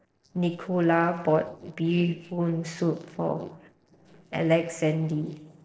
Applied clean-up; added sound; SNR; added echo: neural separator model SepFormer DNS4.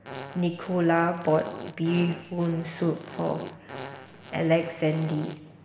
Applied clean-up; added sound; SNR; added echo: none; Fart; 14 dB; reverberation time 1.7 s.